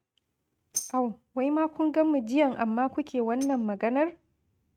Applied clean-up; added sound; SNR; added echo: neural mask model RNNoise.